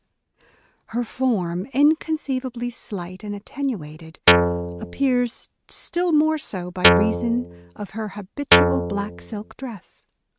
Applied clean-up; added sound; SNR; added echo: neural mask model RNNoise.